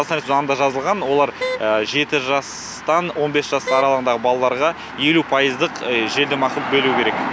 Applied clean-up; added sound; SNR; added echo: none; Wind instrument, woodwind instrument; 9 dB; none.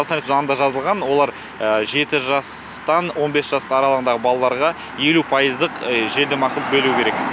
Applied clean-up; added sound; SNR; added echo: none; none; none; none.